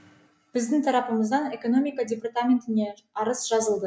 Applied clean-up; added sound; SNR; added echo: none; none; none; none.